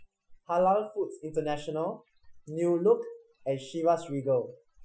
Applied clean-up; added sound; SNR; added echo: classical method Wiener filter.